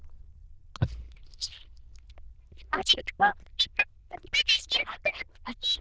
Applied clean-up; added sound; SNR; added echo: neural diffusion model UNIVERSE++.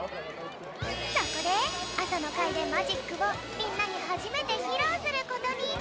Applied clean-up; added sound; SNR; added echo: none; Crowd; 5 dB; none.